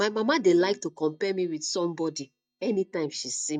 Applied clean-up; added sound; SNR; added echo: neural mask model DeepFilterNet 3.